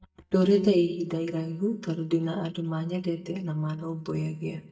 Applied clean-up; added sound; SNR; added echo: neural mask model DeepFilterNet 3.